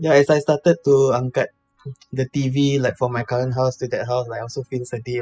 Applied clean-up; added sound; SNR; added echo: classical method spectral subtraction.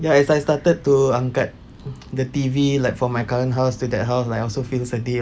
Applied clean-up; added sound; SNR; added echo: none; none; none; none.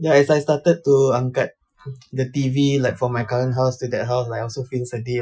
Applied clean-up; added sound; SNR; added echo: classical method Wiener filter.